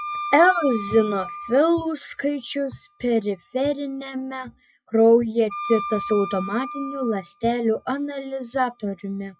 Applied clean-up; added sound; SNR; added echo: classical method log-MMSE.